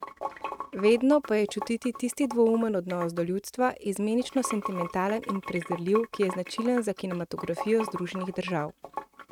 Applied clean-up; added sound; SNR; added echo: neural mask model RNNoise.